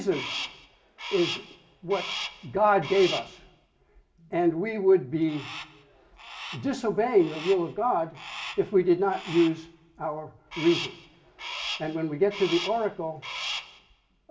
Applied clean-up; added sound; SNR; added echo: none; Crow; 11 dB; reverberation time 0.5 s.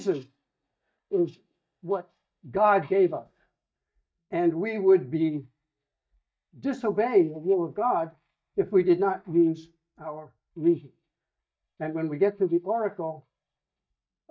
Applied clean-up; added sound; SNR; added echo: neural mask model DeepFilterNet 3.